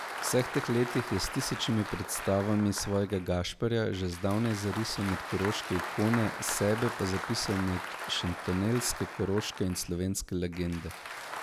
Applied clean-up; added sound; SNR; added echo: none; Applause; 8 dB; none.